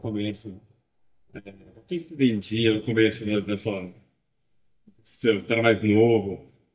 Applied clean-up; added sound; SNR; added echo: neural mask model DeepFilterNet 3.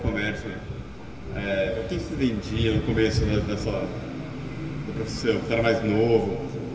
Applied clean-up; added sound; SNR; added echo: none; Bass drum; 17 dB; reverberation time 2.3 s.